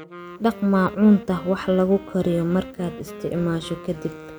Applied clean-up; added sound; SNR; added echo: none; Wind instrument, woodwind instrument; 17 dB; none.